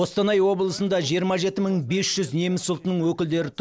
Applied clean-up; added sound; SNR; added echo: none; none; none; none.